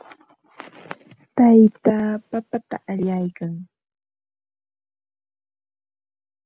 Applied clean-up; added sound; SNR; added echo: none; none; none; none.